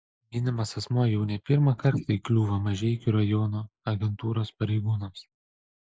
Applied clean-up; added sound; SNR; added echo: neural mask model Resemble Enhance denoiser.